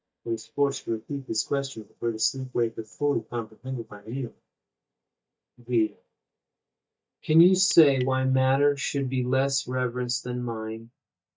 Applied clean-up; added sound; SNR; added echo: neural mask model DeepFilterNet 3.